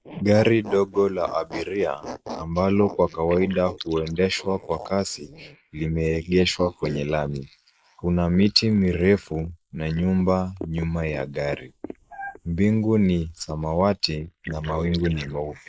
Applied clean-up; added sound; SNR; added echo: neural mask model Resemble Enhance denoiser.